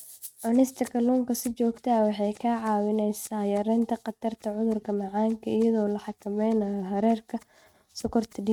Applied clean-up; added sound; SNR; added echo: neural mask model RNNoise.